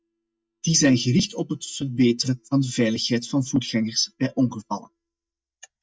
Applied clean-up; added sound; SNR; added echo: neural mask model DeepFilterNet 3.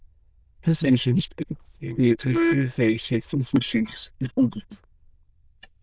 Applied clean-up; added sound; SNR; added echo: neural diffusion model UNIVERSE++.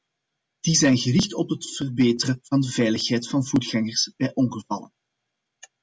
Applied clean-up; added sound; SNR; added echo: none; none; none; none.